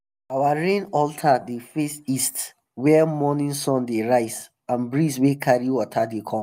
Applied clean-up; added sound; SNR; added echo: none; none; none; none.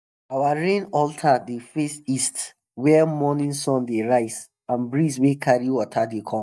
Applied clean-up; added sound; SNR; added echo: neural mask model DeepFilterNet 3.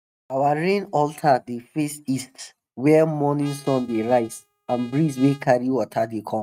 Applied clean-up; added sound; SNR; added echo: neural mask model RNNoise.